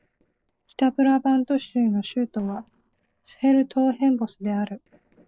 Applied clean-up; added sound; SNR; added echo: neural separator model SepFormer DNS4.